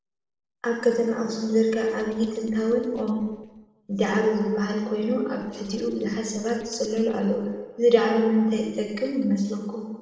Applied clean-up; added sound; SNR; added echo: neural separator model SepFormer DNS4.